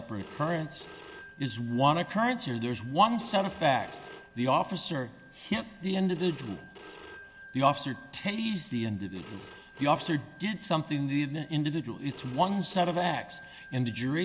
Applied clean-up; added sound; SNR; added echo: none; Telephone; 20 dB; none.